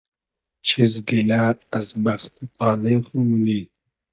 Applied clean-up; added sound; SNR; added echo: neural mask model DeepFilterNet 3.